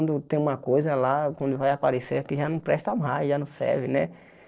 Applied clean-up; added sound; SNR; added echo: neural separator model SepFormer DNS4.